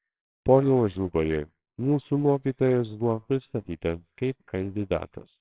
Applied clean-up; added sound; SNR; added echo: neural separator model SepFormer WHAMR!.